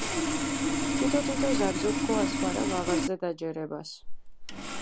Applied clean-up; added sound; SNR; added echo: none; Sawing; -3 dB; none.